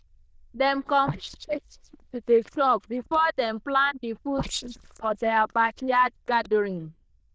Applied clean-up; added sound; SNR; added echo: neural diffusion model UNIVERSE++.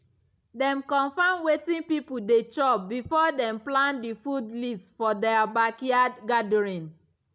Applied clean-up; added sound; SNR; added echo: none; none; none; none.